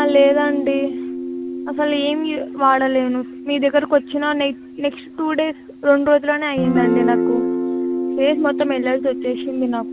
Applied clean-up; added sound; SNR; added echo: none; Guitar; 5 dB; none.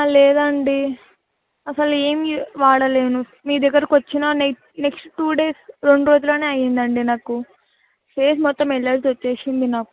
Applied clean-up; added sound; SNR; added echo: none; none; none; none.